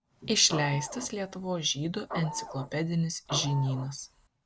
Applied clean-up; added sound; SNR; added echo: none; Printer / Engine; 10 dB; none.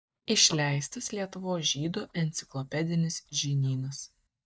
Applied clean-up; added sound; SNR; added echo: neural mask model DeepFilterNet 3.